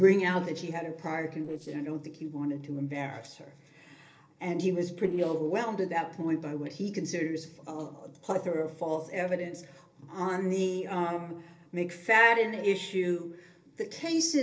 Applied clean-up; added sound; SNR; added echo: neural separator model SepFormer DNS4.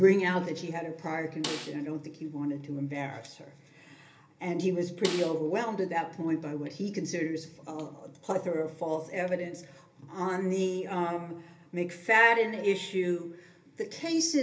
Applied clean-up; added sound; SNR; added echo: none; Snare drum; 11 dB; reverberation time 0.3 s.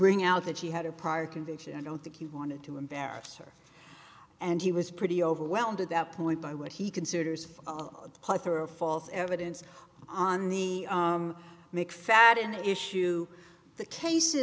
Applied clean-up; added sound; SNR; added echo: none; none; none; none.